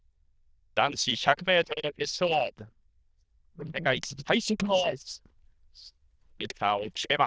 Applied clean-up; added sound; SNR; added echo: neural diffusion model UNIVERSE++.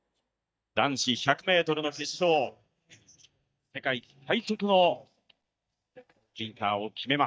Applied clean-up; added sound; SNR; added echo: neural mask model DeepFilterNet 3.